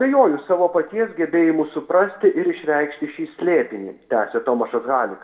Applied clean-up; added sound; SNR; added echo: none; none; none; reverberation time 0.5 s.